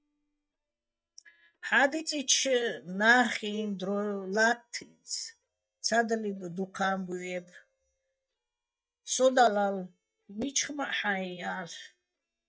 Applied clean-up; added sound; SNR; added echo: neural mask model DeepFilterNet 3.